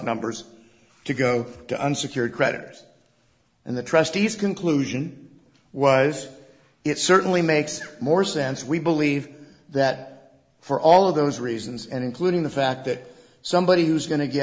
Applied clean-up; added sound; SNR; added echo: none; none; none; none.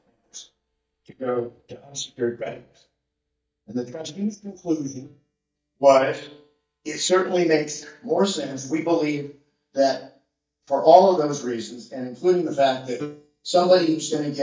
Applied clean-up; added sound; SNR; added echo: neural mask model DeepFilterNet 3.